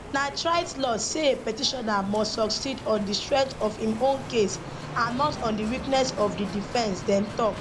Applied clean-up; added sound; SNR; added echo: none; Bicycle; 11 dB; none.